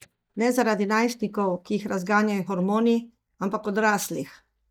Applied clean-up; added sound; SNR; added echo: neural mask model DeepFilterNet 3.